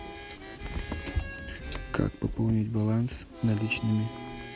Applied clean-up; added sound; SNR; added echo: none; Harmonica; 15 dB; none.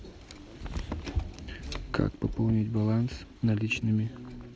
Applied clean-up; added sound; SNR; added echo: none; none; none; none.